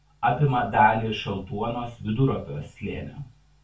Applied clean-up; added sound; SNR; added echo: none; none; none; reverberation time 0.2 s.